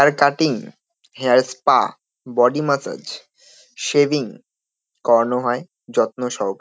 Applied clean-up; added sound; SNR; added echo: none; none; none; none.